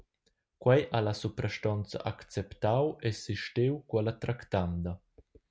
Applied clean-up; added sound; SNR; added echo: none; none; none; none.